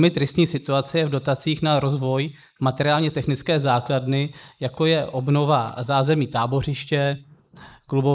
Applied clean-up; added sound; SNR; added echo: neural mask model Resemble Enhance denoiser.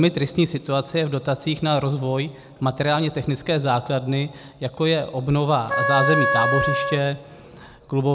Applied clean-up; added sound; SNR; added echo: none; Wind instrument, woodwind instrument; 1 dB; none.